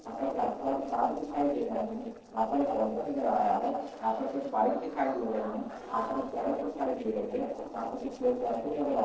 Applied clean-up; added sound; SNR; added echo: neural separator model SepFormer DNS4.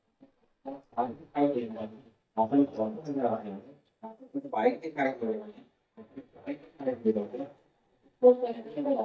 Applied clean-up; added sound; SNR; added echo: neural mask model DeepFilterNet 3.